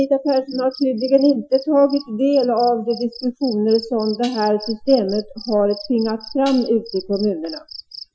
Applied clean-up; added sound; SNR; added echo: classical method Wiener filter.